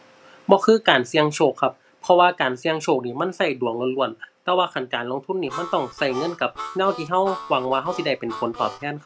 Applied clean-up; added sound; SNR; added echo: none; Harmonica; 13 dB; none.